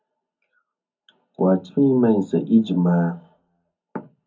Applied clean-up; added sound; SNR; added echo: none; none; none; reverberation time 0.4 s.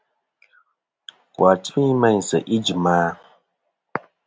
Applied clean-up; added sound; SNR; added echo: none; none; none; none.